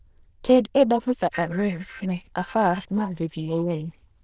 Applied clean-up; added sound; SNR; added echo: neural diffusion model UNIVERSE++.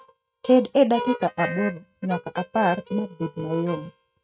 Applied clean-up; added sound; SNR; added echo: neural mask model RNNoise.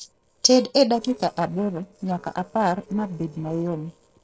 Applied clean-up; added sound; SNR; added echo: neural separator model SepFormer DNS4.